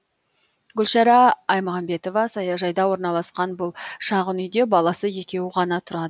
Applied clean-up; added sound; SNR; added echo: none; none; none; none.